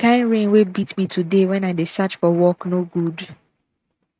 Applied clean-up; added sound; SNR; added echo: neural mask model RNNoise.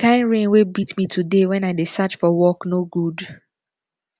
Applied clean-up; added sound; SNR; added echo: none; none; none; none.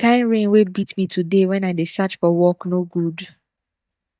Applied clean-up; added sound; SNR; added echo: neural mask model DeepFilterNet 3.